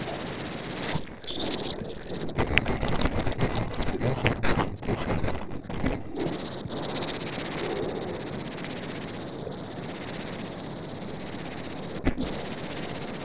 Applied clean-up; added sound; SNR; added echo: neural separator model SepFormer DNS4.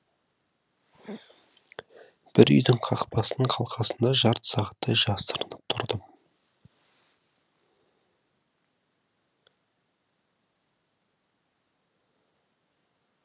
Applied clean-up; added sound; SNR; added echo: none; none; none; none.